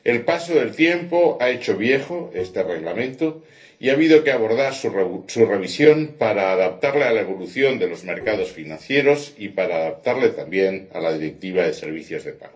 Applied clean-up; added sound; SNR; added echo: neural separator model SepFormer DNS4.